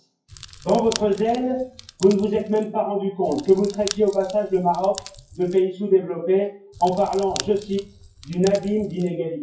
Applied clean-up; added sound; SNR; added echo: classical method WPE with log-MMSE.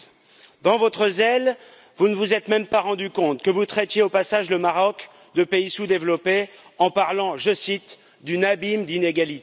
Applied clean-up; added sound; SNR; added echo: none; none; none; none.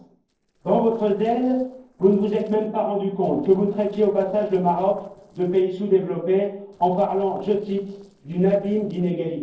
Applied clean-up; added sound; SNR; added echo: neural separator model SepFormer DNS4.